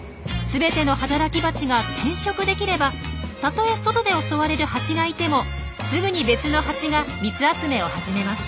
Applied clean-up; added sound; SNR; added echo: none; none; none; none.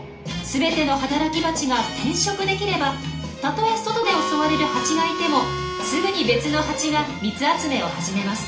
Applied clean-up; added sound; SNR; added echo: none; Harmonica; 4 dB; reverberation time 0.4 s.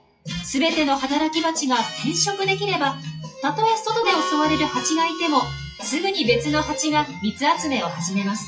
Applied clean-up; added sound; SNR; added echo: classical method WPE with log-MMSE.